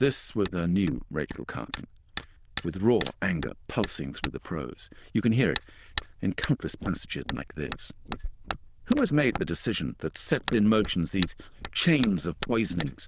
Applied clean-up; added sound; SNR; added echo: neural diffusion model UNIVERSE++.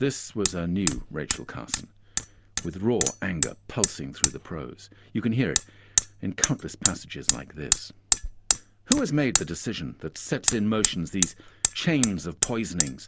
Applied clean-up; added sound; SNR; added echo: none; Hammer; 0 dB; none.